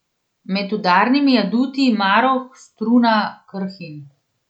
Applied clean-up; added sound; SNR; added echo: none; none; none; none.